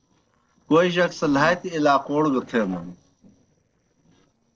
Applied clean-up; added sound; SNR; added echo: neural separator model SepFormer DNS4.